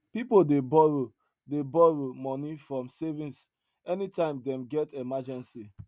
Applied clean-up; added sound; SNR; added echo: none; none; none; none.